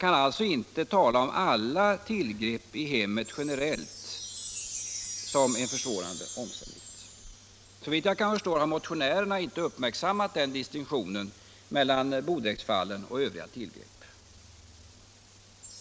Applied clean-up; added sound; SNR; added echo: none; Chime; 14 dB; none.